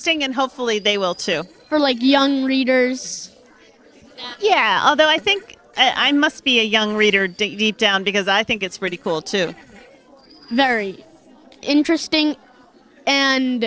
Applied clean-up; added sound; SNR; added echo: neural separator model SepFormer DNS4.